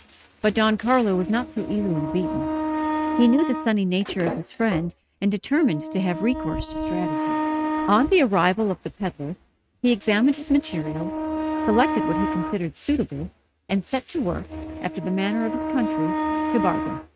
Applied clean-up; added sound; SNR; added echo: neural mask model RNNoise.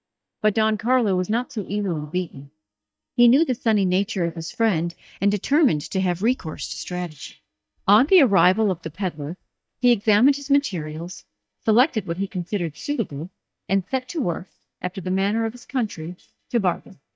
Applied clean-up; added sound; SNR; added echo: neural mask model DeepFilterNet 3.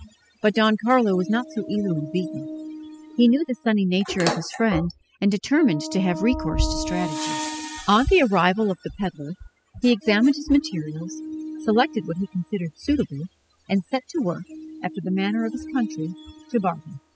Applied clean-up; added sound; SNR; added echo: classical method spectral subtraction.